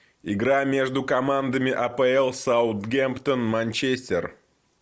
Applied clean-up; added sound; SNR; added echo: none; none; none; none.